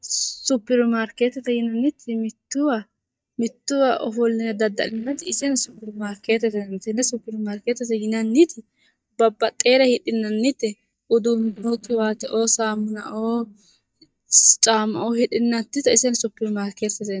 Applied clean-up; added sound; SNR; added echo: neural mask model DeepFilterNet 3.